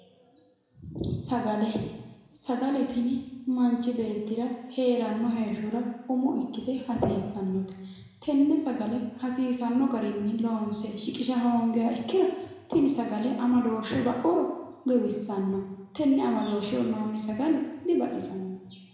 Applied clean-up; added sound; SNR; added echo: none; none; none; reverberation time 1.0 s.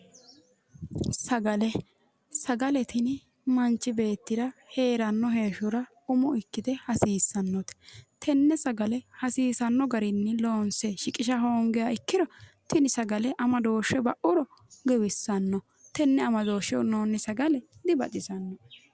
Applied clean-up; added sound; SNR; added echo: none; none; none; none.